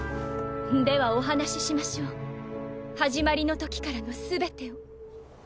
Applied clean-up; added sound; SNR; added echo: none; Car; 18 dB; none.